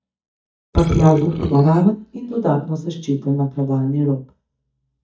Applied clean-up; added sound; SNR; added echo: neural mask model DeepFilterNet 3.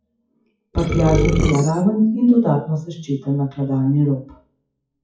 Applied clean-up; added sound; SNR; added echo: classical method WPE with log-MMSE.